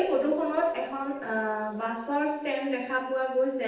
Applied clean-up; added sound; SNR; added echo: neural separator model SepFormer DNS4.